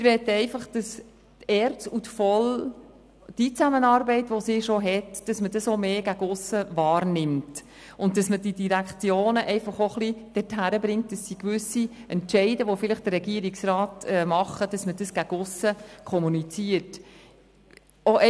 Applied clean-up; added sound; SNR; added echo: none; none; none; none.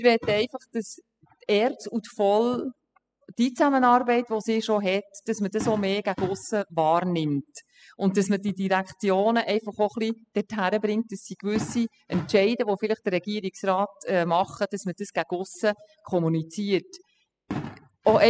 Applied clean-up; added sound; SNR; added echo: classical method spectral subtraction.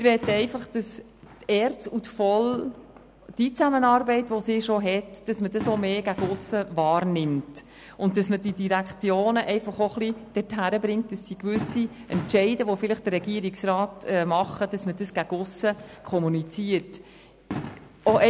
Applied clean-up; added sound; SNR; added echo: none; Fireworks; 17 dB; none.